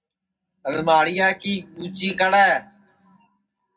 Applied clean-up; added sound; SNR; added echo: none; none; none; reverberation time 0.3 s.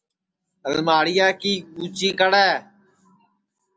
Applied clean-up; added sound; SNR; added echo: none; none; none; none.